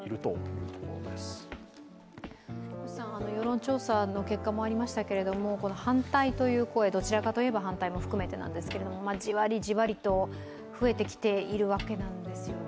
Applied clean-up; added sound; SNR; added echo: none; Snare drum; 18 dB; none.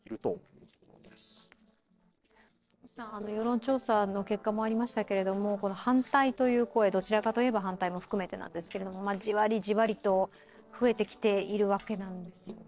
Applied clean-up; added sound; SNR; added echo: neural separator model SepFormer DNS4.